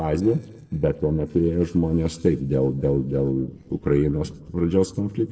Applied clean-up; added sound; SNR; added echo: neural separator model SepFormer DNS4.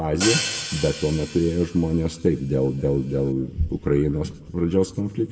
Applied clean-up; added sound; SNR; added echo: none; Hi-hat; 9 dB; reverberation time 1.1 s.